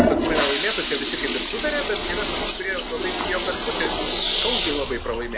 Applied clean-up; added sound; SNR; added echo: none; Toilet flush; -3 dB; none.